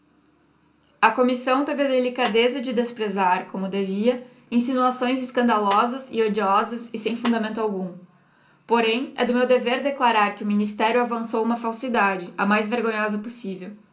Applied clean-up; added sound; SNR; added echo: none; Snare drum; 16 dB; reverberation time 0.3 s.